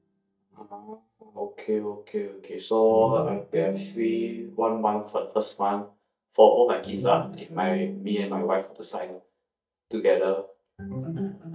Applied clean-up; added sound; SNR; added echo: neural mask model DeepFilterNet 3.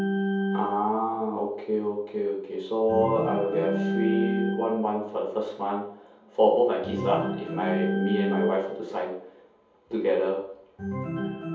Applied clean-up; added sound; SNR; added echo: none; Organ; 4 dB; reverberation time 0.7 s.